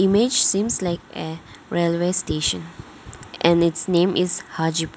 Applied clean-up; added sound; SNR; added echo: none; none; none; none.